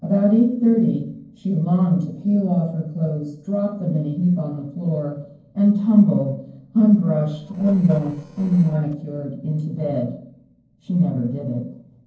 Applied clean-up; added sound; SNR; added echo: neural separator model SepFormer DNS4.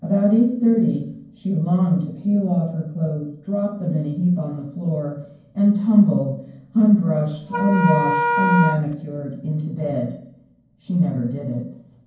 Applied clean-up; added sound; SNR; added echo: none; Wind instrument, woodwind instrument; 1 dB; reverberation time 0.9 s.